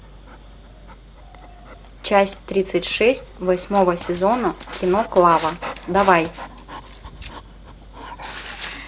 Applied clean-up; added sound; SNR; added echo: none; Dog; 14 dB; none.